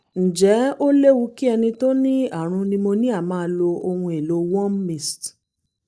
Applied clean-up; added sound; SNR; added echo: neural mask model DeepFilterNet 3.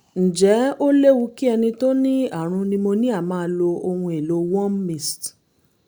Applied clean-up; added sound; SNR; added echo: none; none; none; none.